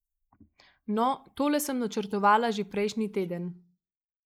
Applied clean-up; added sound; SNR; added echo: neural mask model Resemble Enhance denoiser.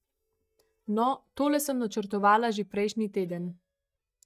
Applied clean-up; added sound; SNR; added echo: neural mask model DeepFilterNet 3.